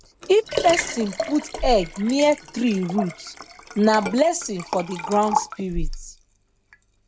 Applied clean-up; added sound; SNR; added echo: none; Liquid; 7 dB; none.